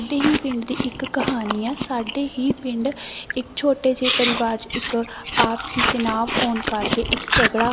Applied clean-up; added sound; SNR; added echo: none; Chewing, mastication; 2 dB; none.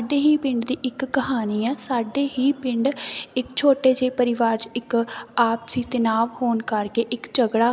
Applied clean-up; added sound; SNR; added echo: none; none; none; none.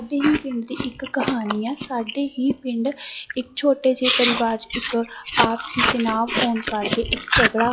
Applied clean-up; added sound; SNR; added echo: classical method log-MMSE.